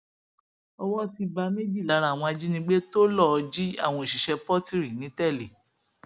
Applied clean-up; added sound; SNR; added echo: none; none; none; none.